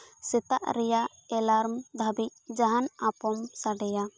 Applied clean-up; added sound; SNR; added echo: none; none; none; none.